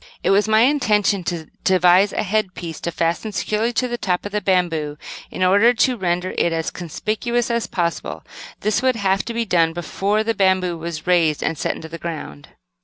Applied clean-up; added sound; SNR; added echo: none; none; none; none.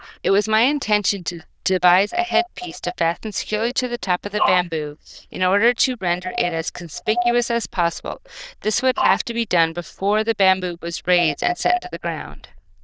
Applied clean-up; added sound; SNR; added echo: neural diffusion model UNIVERSE++.